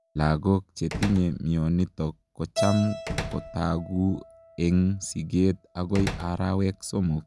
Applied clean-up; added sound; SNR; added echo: none; Keyboard (musical) + Slam; 11 dB; none.